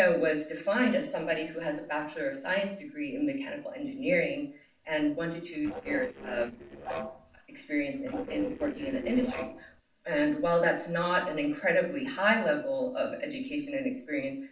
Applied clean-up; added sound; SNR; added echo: neural separator model SepFormer DNS4.